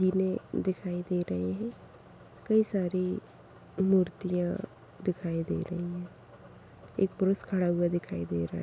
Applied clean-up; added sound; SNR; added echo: none; none; none; none.